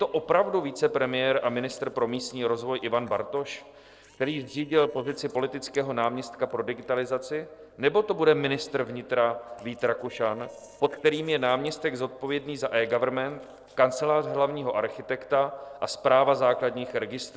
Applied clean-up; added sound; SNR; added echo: neural separator model SepFormer DNS4.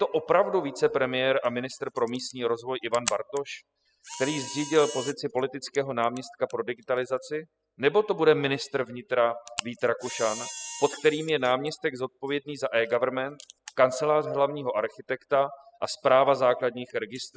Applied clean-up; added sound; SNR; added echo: classical method spectral subtraction.